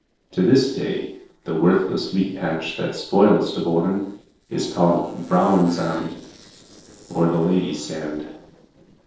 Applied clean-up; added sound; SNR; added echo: neural separator model SepFormer DNS4.